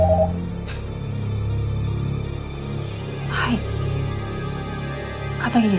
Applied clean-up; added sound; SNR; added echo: none; none; none; none.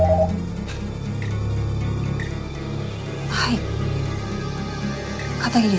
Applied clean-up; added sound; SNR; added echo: none; Acoustic guitar; 12 dB; none.